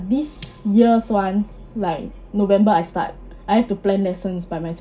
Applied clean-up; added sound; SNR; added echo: none; Glockenspiel; 8 dB; reverberation time 0.2 s.